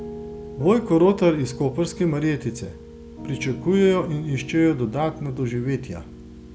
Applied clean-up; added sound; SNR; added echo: none; Piano; 14 dB; none.